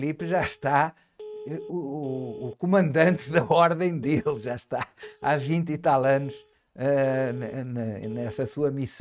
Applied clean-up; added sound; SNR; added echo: neural mask model RNNoise.